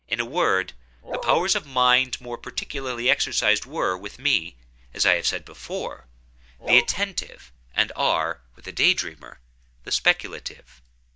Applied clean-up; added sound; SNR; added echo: neural mask model DeepFilterNet 3.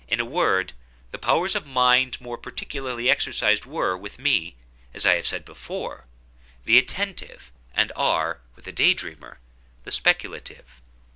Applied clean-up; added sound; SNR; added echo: none; none; none; none.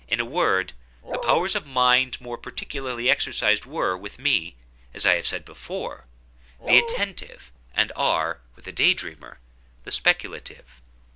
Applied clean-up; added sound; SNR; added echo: none; Bark; 3 dB; none.